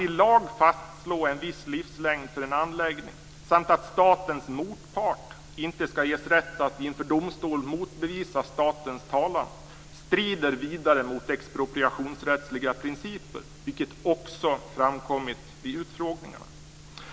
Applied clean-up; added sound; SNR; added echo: none; none; none; none.